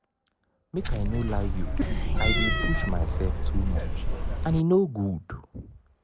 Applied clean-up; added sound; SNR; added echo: none; Cat; -5 dB; none.